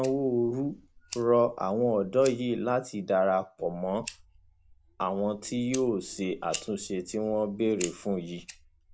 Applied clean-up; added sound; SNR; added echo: none; Fire; 18 dB; none.